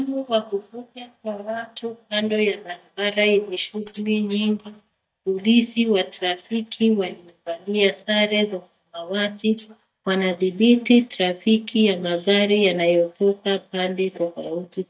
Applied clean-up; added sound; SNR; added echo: neural mask model DeepFilterNet 3.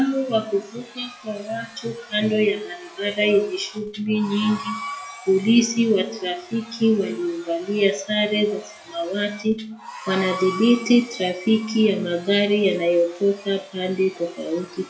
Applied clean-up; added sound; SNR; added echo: classical method WPE with log-MMSE.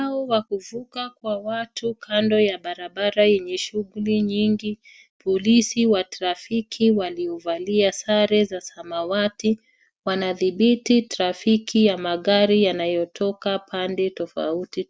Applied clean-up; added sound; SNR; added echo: none; none; none; none.